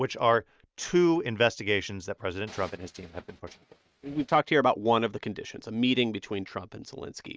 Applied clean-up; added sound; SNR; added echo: neural mask model RNNoise.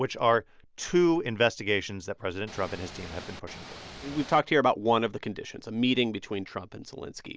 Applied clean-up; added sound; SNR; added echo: none; Ocean / Boat, Water vehicle; 15 dB; none.